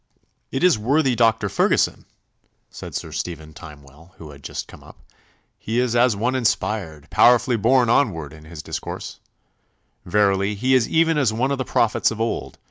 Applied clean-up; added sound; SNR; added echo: none; none; none; none.